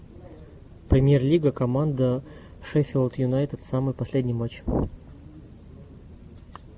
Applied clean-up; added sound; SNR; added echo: none; none; none; none.